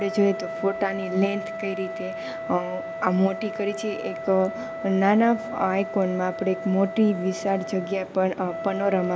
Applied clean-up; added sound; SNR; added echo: none; Wind instrument, woodwind instrument; 9 dB; none.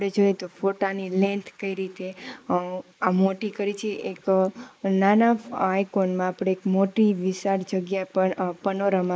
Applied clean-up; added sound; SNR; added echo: neural mask model Resemble Enhance denoiser.